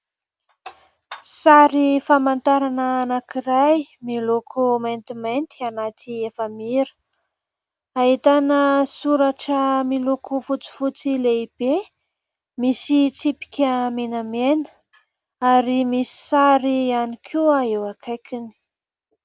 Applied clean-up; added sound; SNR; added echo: none; none; none; none.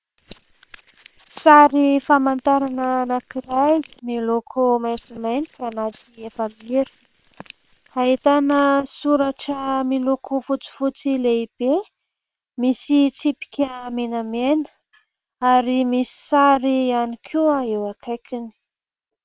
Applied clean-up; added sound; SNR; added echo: neural separator model SepFormer WHAM!.